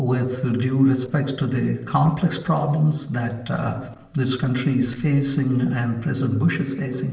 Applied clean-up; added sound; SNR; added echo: neural separator model SepFormer DNS4.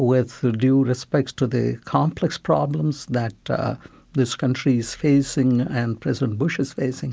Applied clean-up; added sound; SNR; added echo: none; none; none; none.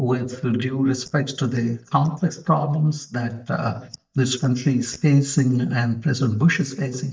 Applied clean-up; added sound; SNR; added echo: neural mask model DeepFilterNet 3.